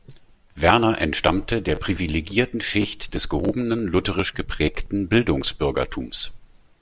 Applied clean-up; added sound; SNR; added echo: none; none; none; none.